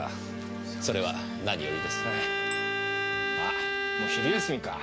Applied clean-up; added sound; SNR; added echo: none; Bowed string instrument; -2 dB; none.